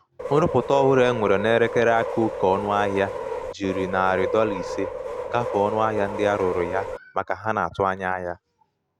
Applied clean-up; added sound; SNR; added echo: none; Subway, metro, underground; 6 dB; none.